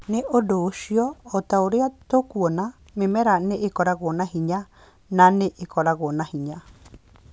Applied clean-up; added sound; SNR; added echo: none; none; none; none.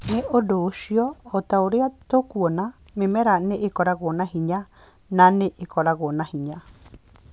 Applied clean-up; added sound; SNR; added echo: none; Slam / Tools; 17 dB; none.